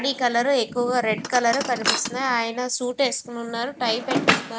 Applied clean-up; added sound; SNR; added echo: none; Drawer open or close; 5 dB; none.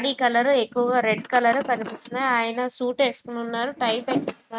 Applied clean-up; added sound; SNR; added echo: neural mask model RNNoise.